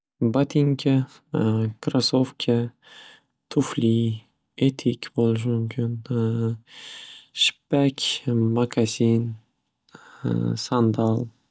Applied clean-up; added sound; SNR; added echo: none; none; none; none.